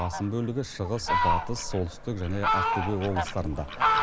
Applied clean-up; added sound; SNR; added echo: none; Fowl; -2 dB; none.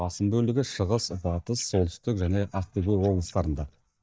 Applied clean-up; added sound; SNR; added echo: neural mask model DeepFilterNet 3.